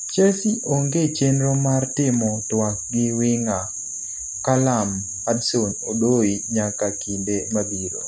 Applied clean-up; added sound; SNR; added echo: none; none; none; none.